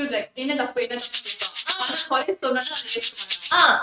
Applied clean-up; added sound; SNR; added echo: neural mask model RNNoise.